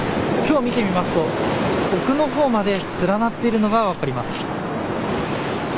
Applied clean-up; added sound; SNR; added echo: none; Printer; 19 dB; none.